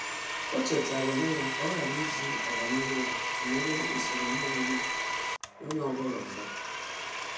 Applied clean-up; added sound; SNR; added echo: none; Domestic sounds, home sounds; -1 dB; reverberation time 0.6 s.